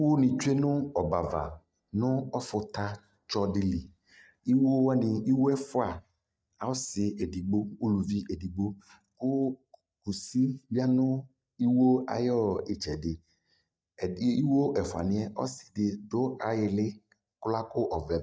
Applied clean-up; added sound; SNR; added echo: neural mask model DeepFilterNet 3.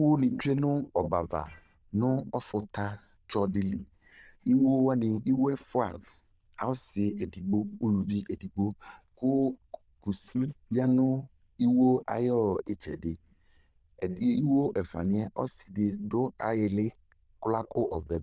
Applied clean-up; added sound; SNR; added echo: neural diffusion model UNIVERSE++.